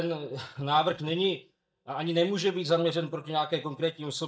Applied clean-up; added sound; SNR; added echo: neural mask model DeepFilterNet 3.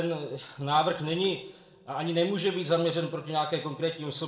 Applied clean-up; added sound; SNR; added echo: neural separator model SepFormer DNS4.